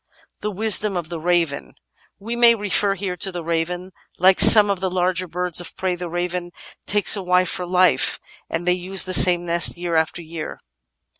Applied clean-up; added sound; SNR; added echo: none; none; none; none.